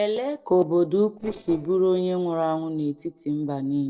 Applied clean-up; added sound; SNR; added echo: neural separator model SepFormer DNS4.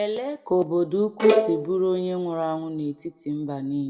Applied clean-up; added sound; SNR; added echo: none; Bowed string instrument; -1 dB; reverberation time 0.6 s.